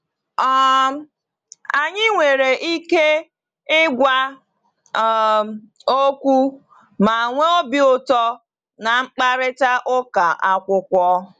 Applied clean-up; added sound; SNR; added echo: none; none; none; none.